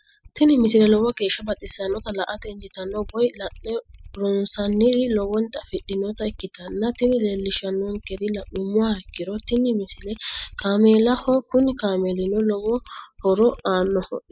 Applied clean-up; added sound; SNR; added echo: classical method spectral subtraction.